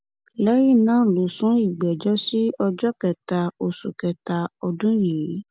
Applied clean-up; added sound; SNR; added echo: none; none; none; none.